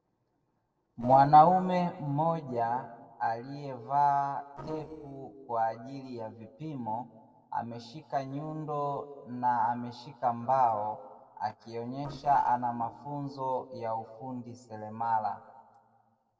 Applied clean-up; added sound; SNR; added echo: neural separator model SepFormer DNS4.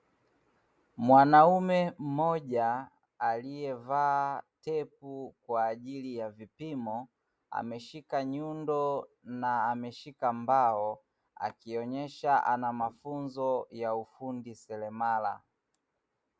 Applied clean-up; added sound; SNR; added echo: none; none; none; none.